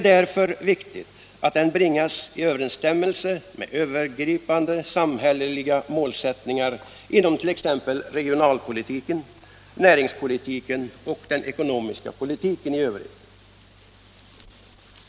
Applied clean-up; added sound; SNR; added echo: none; none; none; none.